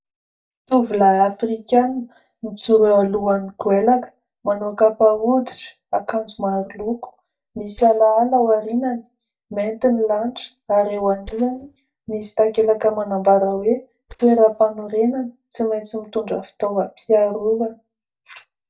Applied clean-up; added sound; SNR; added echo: neural mask model DeepFilterNet 3.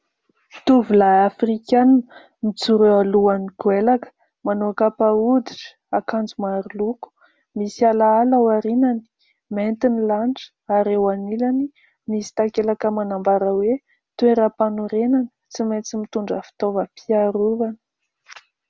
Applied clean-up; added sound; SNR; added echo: none; none; none; none.